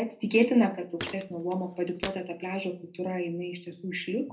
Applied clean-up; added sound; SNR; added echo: none; Walk, footsteps; 13 dB; reverberation time 0.3 s.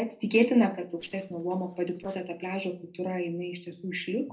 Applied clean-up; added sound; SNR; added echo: neural separator model SepFormer DNS4.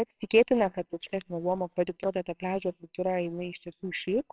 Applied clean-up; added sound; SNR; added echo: neural separator model SepFormer WHAMR!.